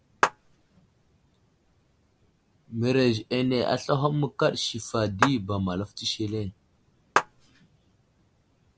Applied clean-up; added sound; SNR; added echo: none; Clapping; -2 dB; none.